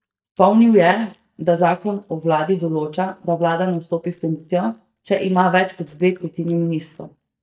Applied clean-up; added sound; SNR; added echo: neural mask model DeepFilterNet 3.